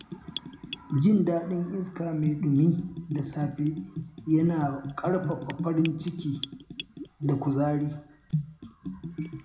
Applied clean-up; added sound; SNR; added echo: none; Bathtub (filling or washing) / Gurgling; 9 dB; reverberation time 0.4 s.